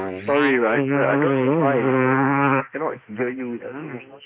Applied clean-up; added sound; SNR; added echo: neural mask model Resemble Enhance denoiser.